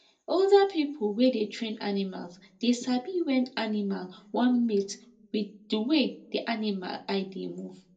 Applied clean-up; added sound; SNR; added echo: none; none; none; reverberation time 0.2 s.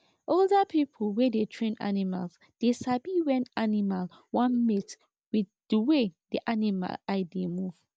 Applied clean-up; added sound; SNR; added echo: none; none; none; none.